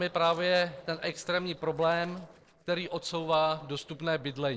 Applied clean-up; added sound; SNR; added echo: neural separator model SepFormer DNS4.